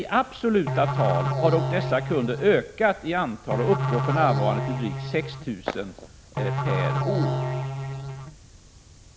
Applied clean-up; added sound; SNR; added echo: none; Musical instrument; 1 dB; none.